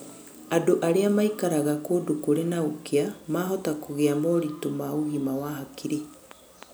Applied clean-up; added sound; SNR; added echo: none; none; none; none.